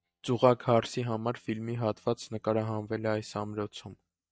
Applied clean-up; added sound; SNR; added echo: neural mask model DeepFilterNet 3.